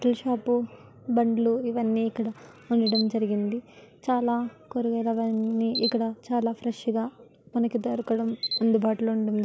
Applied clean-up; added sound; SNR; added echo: none; Camera; 12 dB; none.